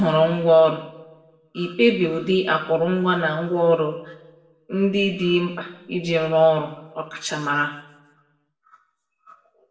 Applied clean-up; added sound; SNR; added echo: none; none; none; reverberation time 0.8 s.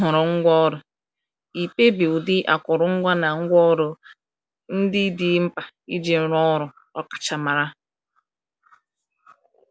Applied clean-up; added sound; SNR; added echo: none; none; none; none.